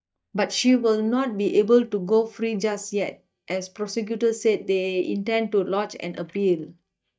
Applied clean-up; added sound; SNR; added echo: neural mask model DeepFilterNet 3.